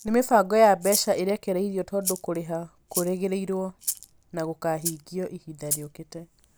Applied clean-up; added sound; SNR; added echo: none; Rattle (instrument); 11 dB; none.